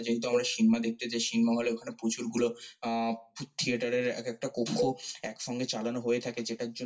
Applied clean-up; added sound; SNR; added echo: none; Cowbell; 8 dB; reverberation time 0.2 s.